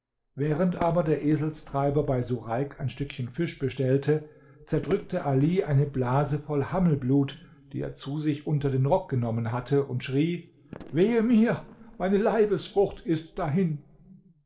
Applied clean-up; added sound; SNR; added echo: neural separator model SepFormer DNS4.